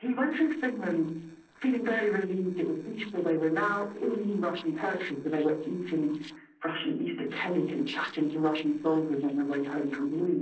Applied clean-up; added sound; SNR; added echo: neural separator model SepFormer DNS4.